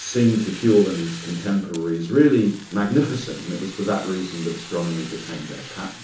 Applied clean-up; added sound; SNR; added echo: none; Fire; 17 dB; reverberation time 0.8 s.